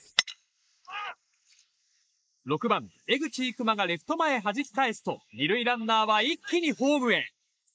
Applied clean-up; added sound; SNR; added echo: neural mask model Resemble Enhance denoiser.